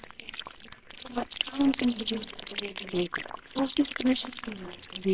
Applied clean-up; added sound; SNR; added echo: neural separator model SepFormer WHAMR!.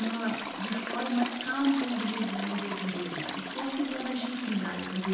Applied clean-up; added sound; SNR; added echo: none; Trickle, dribble / Toilet flush; 5 dB; reverberation time 0.8 s.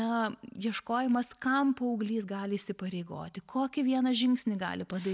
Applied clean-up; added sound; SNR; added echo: none; none; none; none.